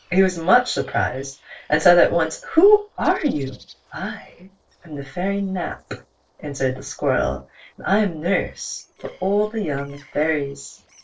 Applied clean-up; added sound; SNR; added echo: neural separator model SepFormer DNS4.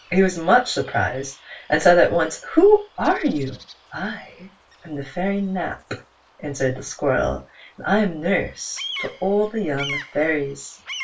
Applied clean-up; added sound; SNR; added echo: none; Bird vocalization, bird call, bird song; 17 dB; reverberation time 0.2 s.